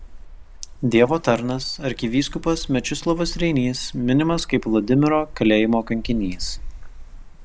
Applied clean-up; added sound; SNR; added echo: none; Cricket; 12 dB; none.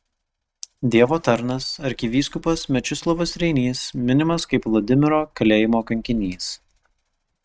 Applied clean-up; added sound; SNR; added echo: neural mask model RNNoise.